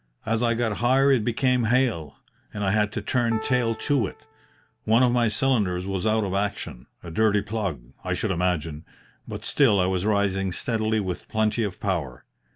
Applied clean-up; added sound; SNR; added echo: none; Piano; 16 dB; none.